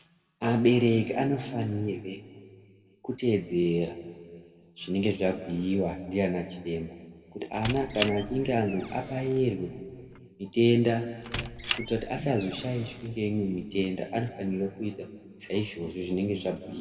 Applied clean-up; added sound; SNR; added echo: none; Squeak; 10 dB; reverberation time 1.8 s.